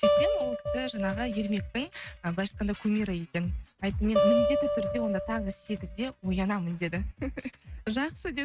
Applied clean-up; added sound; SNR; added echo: neural mask model RNNoise.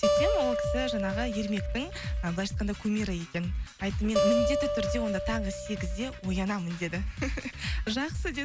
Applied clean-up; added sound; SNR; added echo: none; Acoustic guitar; 1 dB; none.